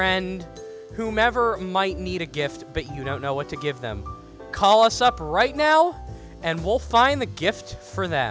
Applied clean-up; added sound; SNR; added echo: none; none; none; none.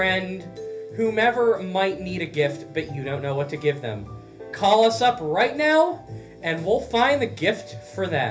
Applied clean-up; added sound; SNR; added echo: none; none; none; reverberation time 0.3 s.